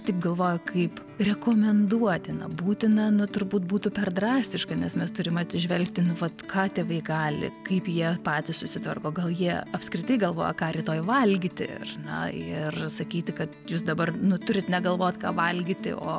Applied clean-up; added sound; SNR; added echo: none; Guitar; 13 dB; none.